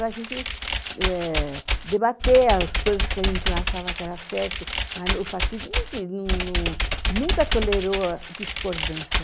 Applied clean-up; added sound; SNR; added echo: none; Computer keyboard; 0 dB; none.